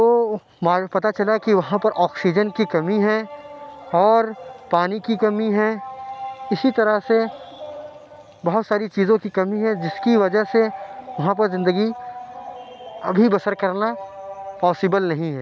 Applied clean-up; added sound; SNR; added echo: none; none; none; none.